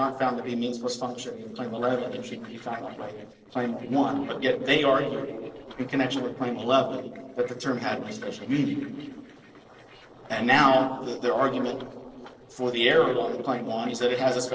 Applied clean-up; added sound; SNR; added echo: neural separator model SepFormer DNS4.